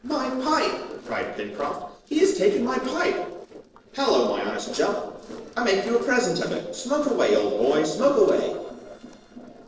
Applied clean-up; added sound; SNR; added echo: neural separator model SepFormer DNS4.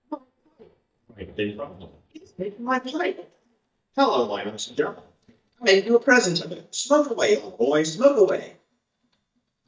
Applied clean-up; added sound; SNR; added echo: neural mask model DeepFilterNet 3.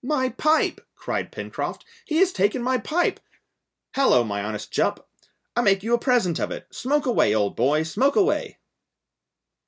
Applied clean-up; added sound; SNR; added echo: none; none; none; none.